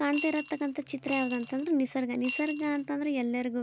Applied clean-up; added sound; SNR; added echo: none; Coin (dropping) / Glass; 12 dB; none.